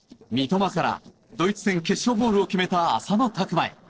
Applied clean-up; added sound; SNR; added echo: neural separator model SepFormer DNS4.